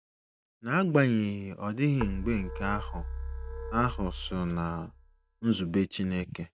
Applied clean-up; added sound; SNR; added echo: none; Keyboard (musical); 8 dB; none.